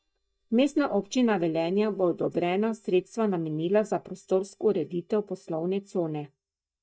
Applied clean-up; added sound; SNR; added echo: neural mask model DeepFilterNet 3.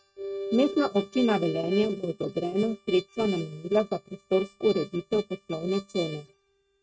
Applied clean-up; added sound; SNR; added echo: neural mask model RNNoise.